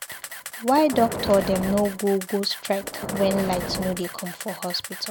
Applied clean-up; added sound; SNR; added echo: none; Boom + Camera; 8 dB; none.